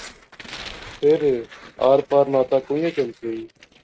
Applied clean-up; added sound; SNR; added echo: neural mask model RNNoise.